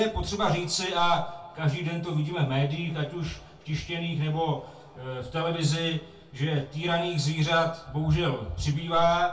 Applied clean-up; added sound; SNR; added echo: none; none; none; reverberation time 0.2 s.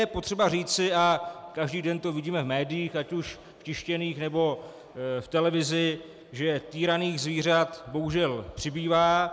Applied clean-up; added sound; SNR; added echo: none; none; none; none.